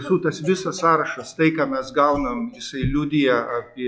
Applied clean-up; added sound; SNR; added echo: classical method log-MMSE.